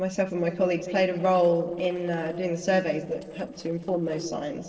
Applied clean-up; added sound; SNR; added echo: neural separator model SepFormer DNS4.